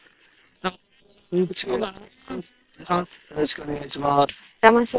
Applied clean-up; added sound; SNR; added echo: neural separator model SepFormer WHAM!.